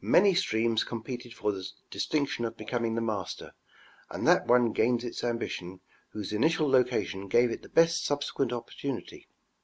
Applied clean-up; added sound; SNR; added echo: none; none; none; none.